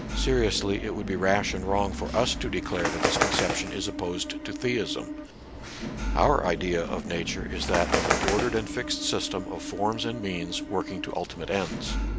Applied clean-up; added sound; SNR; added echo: none; Engine / Mechanisms + Bird; 2 dB; none.